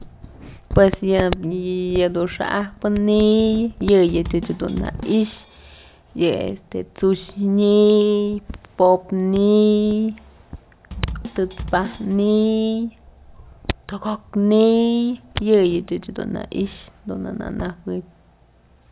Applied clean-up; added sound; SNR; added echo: none; Bass drum / Snare drum; 14 dB; none.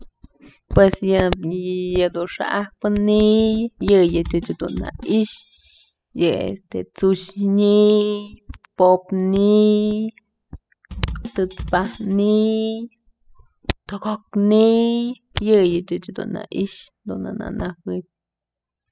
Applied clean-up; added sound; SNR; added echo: classical method spectral subtraction.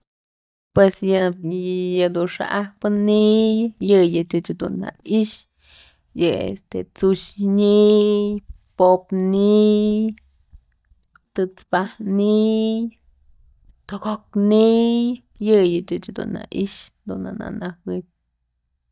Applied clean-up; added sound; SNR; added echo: neural mask model DeepFilterNet 3.